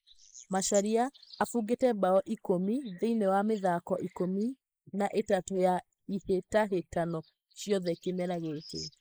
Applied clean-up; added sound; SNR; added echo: neural mask model Resemble Enhance denoiser.